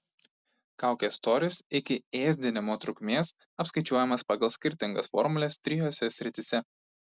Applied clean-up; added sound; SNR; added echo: none; none; none; none.